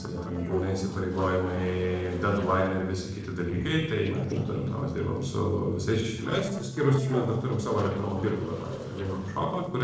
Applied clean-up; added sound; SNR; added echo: neural separator model SepFormer DNS4.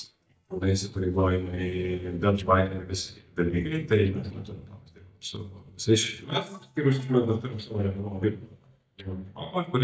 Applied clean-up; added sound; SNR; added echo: neural mask model DeepFilterNet 3.